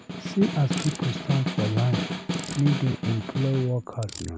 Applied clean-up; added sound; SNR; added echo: none; Ratchet, pawl + Snare drum; 5 dB; none.